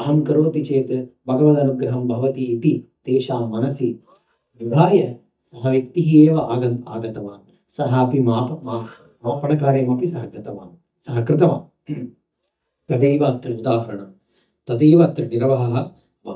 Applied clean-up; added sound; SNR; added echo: neural mask model DeepFilterNet 3.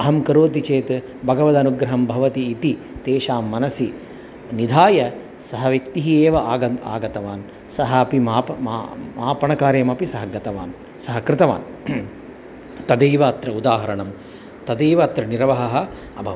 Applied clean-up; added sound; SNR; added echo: none; none; none; none.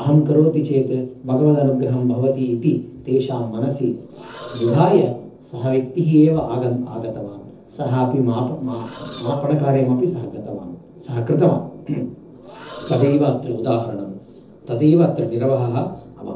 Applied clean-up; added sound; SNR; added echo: neural separator model SepFormer DNS4.